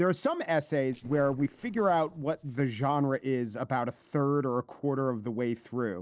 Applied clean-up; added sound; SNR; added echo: neural separator model SepFormer DNS4.